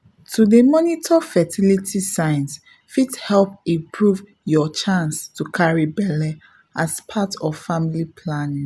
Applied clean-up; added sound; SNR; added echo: none; none; none; none.